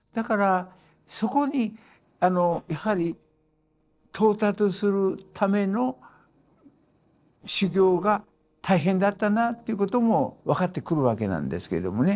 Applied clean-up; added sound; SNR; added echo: neural separator model SepFormer DNS4.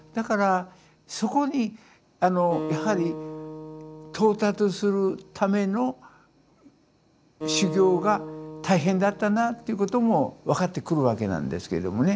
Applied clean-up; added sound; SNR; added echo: none; Acoustic guitar; 13 dB; none.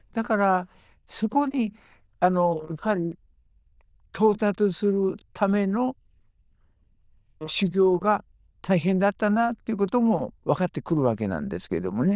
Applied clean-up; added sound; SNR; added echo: neural diffusion model UNIVERSE++.